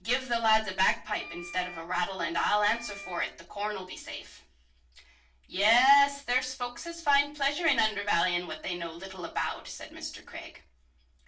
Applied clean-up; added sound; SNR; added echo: none; Wind instrument, woodwind instrument; 16 dB; reverberation time 0.3 s.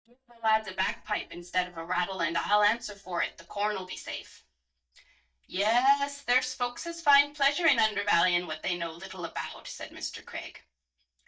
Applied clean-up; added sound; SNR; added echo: neural mask model DeepFilterNet 3.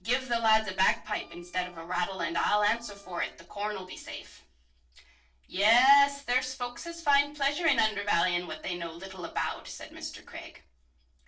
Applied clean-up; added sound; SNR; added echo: neural separator model SepFormer DNS4.